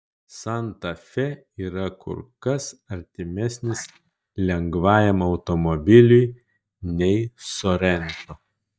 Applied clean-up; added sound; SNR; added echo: neural mask model DeepFilterNet 3.